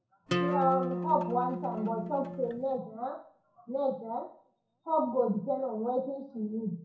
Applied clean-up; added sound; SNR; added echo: none; Acoustic guitar; 2 dB; reverberation time 0.6 s.